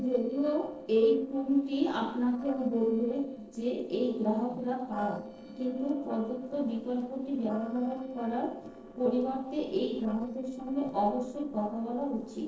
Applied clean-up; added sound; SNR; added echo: neural separator model SepFormer DNS4.